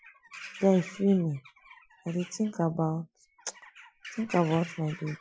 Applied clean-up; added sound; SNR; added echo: classical method Wiener filter.